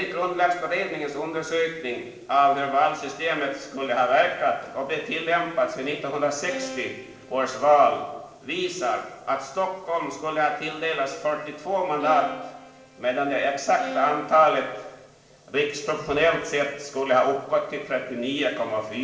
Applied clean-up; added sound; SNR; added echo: neural separator model SepFormer DNS4.